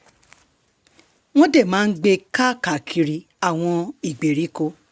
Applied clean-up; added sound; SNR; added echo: none; none; none; none.